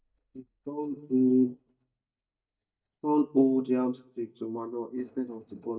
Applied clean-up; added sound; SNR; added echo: neural mask model DeepFilterNet 3.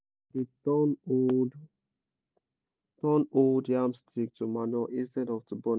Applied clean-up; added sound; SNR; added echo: none; none; none; none.